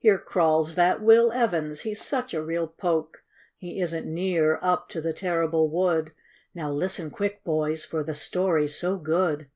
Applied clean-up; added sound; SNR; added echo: none; none; none; none.